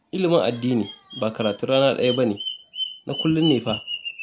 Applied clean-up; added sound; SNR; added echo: none; Bird vocalization, bird call, bird song; 11 dB; none.